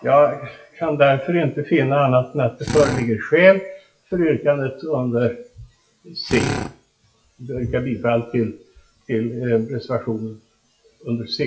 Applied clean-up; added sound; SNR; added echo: classical method WPE with log-MMSE.